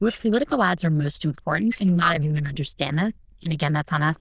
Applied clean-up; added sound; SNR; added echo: neural diffusion model UNIVERSE++.